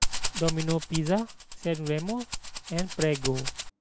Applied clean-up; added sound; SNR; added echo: none; Rattle (instrument); 2 dB; none.